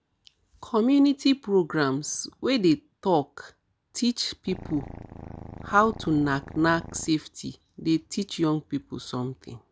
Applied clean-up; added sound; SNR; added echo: none; Purr; 14 dB; none.